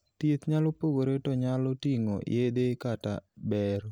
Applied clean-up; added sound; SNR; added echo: none; none; none; none.